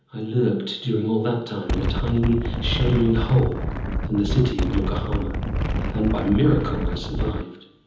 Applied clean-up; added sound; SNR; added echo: none; Wind; 1 dB; reverberation time 1.3 s.